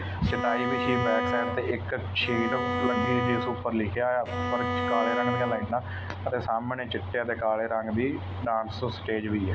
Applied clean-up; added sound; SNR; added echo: none; Bowed string instrument; 1 dB; none.